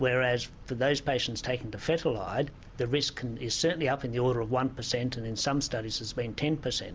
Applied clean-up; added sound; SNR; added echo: none; none; none; none.